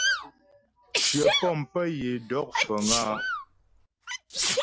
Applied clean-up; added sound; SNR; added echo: none; Sneeze; -1 dB; none.